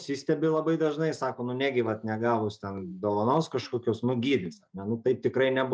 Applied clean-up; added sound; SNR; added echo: neural mask model DeepFilterNet 3.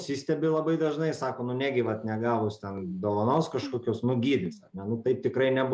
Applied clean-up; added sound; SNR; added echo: none; Keyboard (musical); 18 dB; none.